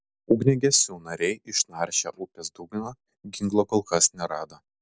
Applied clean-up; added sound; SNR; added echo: none; none; none; none.